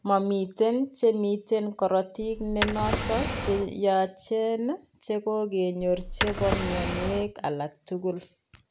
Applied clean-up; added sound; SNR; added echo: none; Drawer open or close; 3 dB; none.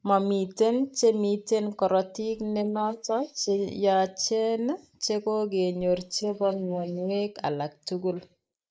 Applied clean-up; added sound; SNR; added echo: neural mask model Resemble Enhance denoiser.